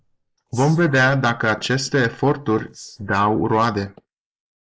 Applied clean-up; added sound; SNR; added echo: neural mask model Resemble Enhance denoiser.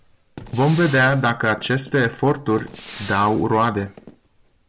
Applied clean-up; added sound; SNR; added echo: none; Gunshot, gunfire; 16 dB; none.